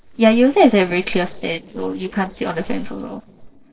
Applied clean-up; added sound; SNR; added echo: neural separator model SepFormer DNS4.